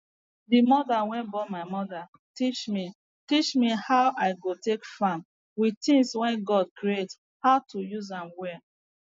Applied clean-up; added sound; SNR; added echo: none; none; none; none.